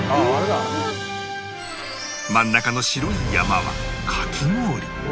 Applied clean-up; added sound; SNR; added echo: none; none; none; none.